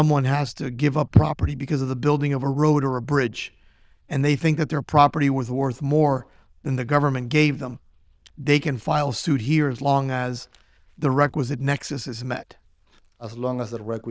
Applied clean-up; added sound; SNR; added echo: neural diffusion model UNIVERSE++.